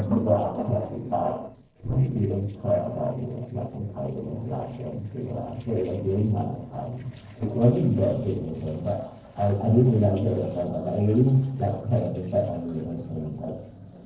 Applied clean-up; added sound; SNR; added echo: neural separator model SepFormer DNS4.